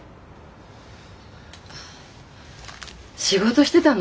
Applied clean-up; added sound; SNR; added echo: none; none; none; none.